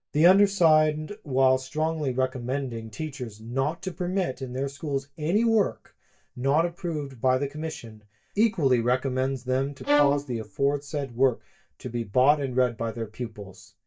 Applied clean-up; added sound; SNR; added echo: neural mask model DeepFilterNet 3.